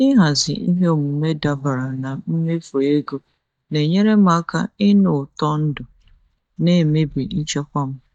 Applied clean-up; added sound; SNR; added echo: neural mask model DeepFilterNet 3.